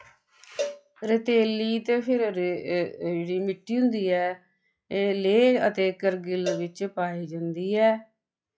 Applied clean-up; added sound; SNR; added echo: classical method log-MMSE.